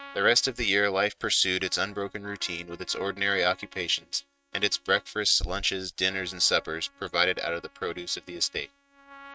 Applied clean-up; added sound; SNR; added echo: neural mask model RNNoise.